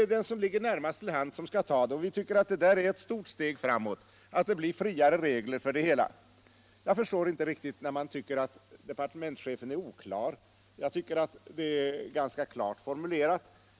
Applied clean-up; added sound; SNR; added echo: none; none; none; none.